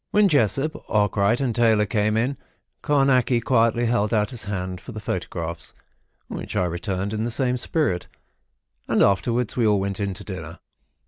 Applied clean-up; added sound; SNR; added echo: none; none; none; none.